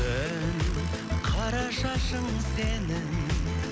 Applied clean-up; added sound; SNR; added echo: none; Aircraft; 13 dB; none.